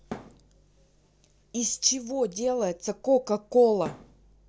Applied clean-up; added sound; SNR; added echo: none; Thump, thud; 13 dB; none.